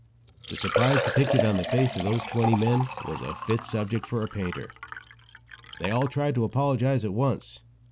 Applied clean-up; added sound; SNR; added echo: none; Liquid; 6 dB; none.